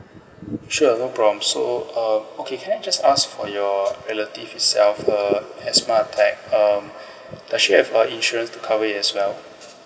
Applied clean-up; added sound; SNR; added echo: none; none; none; none.